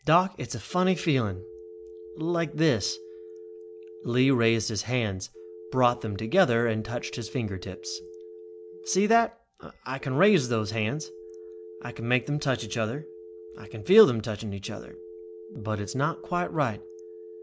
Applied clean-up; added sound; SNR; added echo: none; Telephone; 16 dB; none.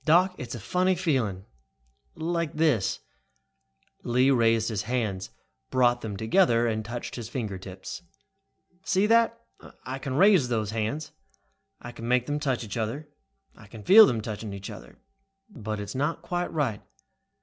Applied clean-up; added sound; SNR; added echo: none; none; none; none.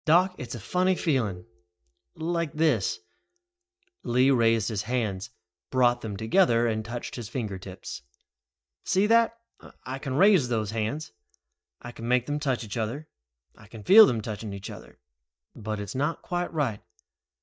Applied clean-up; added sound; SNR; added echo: neural mask model DeepFilterNet 3.